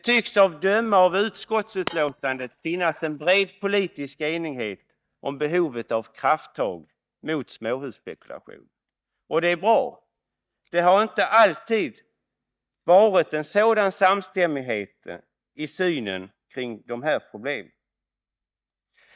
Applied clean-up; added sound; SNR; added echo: neural mask model DeepFilterNet 3.